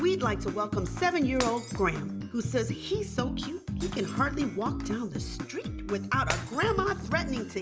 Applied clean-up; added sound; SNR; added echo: none; Shatter; 16 dB; none.